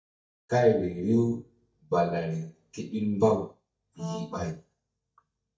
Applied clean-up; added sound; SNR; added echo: neural mask model DeepFilterNet 3.